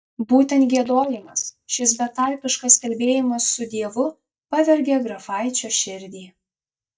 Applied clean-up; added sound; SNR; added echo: neural mask model DeepFilterNet 3.